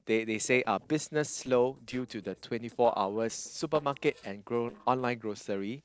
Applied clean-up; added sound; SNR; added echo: neural separator model SepFormer DNS4.